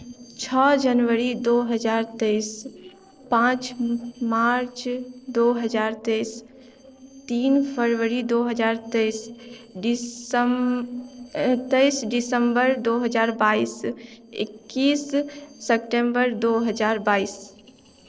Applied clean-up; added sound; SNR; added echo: neural separator model SepFormer DNS4.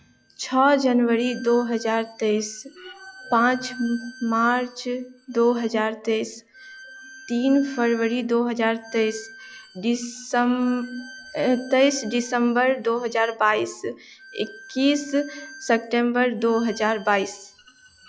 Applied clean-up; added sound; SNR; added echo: classical method log-MMSE.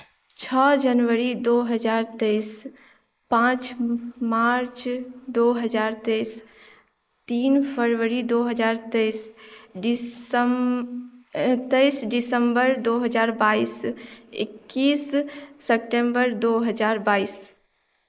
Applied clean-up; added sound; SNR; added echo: neural mask model Resemble Enhance denoiser.